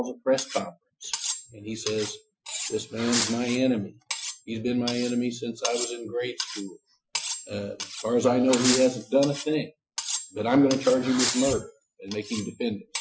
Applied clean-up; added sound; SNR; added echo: classical method Wiener filter.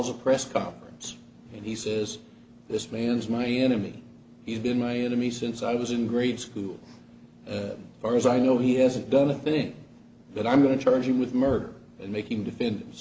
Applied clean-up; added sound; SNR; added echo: none; none; none; none.